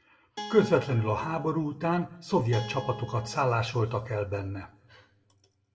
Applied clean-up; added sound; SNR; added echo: none; Guitar; 12 dB; reverberation time 0.9 s.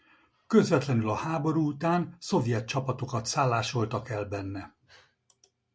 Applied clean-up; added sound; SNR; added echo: none; none; none; none.